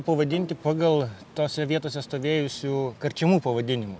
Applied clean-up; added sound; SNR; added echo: none; Bowed string instrument; 20 dB; none.